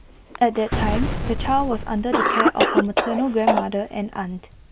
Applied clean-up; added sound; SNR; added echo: none; Cough + Boom; 0 dB; none.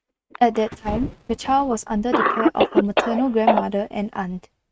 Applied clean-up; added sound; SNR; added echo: neural mask model RNNoise.